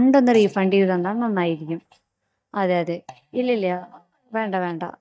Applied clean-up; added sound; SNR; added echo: neural mask model DeepFilterNet 3.